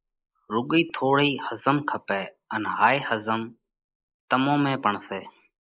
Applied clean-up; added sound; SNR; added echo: neural mask model Resemble Enhance denoiser.